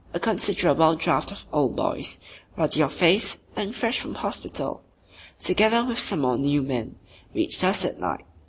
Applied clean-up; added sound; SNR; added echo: none; none; none; none.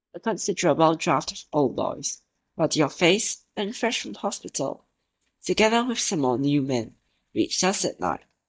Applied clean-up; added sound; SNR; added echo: neural mask model DeepFilterNet 3.